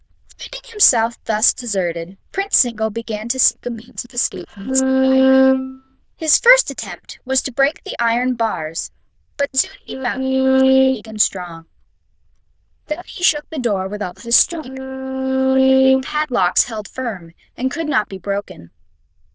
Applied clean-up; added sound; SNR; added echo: neural diffusion model UNIVERSE++.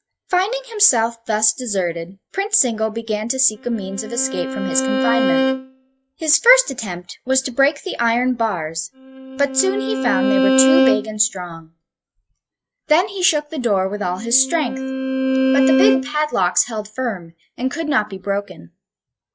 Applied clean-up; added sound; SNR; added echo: classical method log-MMSE.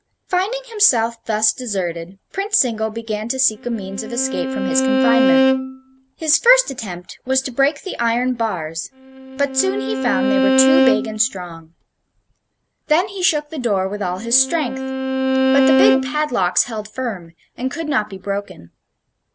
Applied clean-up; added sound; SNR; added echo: none; Bowed string instrument; -2 dB; none.